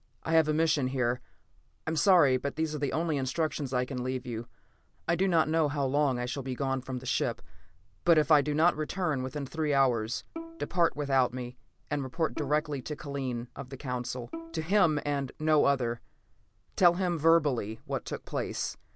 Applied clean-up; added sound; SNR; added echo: none; Bowed string instrument; 17 dB; none.